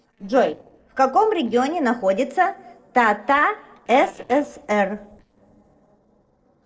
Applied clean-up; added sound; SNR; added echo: neural separator model SepFormer DNS4.